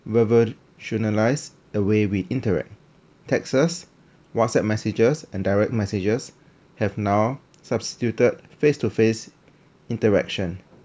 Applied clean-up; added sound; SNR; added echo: none; none; none; none.